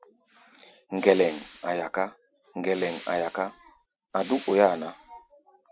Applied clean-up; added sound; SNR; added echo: none; Respiratory sounds; 12 dB; none.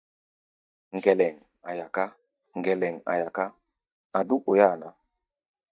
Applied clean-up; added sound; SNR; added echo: neural mask model DeepFilterNet 3.